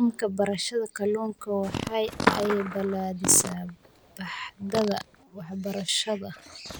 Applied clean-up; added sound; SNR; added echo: none; Skateboard + Fart; 7 dB; none.